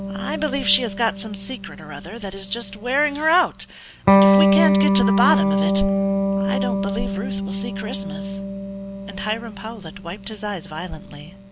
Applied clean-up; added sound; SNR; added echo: none; Electric guitar; -4 dB; none.